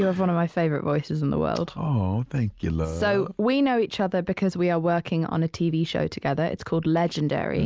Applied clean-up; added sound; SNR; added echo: none; none; none; none.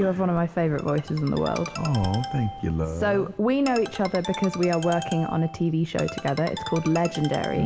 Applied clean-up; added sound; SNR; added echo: none; Ringtone; 12 dB; reverberation time 1.4 s.